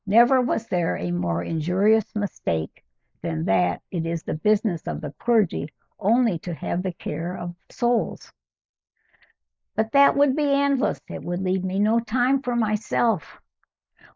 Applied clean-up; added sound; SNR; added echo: neural mask model Resemble Enhance denoiser.